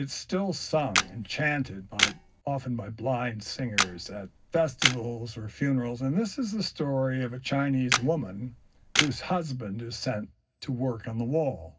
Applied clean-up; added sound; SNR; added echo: none; Camera; 1 dB; reverberation time 0.4 s.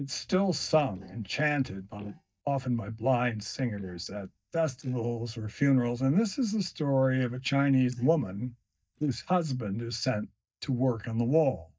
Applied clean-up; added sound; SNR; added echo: neural mask model DeepFilterNet 3.